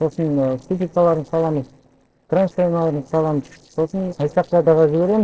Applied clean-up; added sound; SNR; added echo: neural separator model SepFormer DNS4.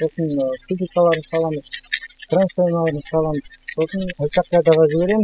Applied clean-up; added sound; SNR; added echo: classical method spectral subtraction.